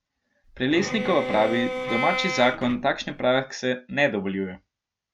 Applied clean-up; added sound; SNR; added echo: none; Bowed string instrument; 5 dB; none.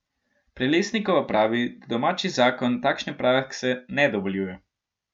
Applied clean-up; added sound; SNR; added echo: none; none; none; none.